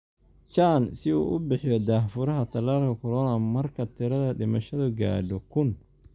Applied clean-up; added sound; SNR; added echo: none; none; none; none.